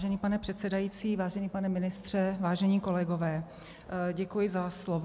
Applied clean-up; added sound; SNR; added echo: none; none; none; none.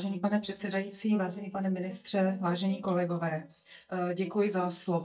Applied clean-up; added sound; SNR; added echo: neural mask model DeepFilterNet 3.